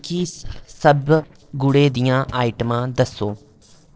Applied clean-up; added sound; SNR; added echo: neural separator model SepFormer DNS4.